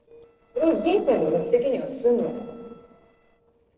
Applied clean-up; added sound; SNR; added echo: neural separator model SepFormer DNS4.